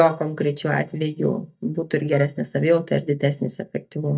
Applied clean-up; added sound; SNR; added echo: neural mask model DeepFilterNet 3.